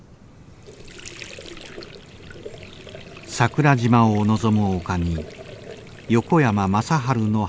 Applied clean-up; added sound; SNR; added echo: none; Sink (filling or washing) / Water; 19 dB; none.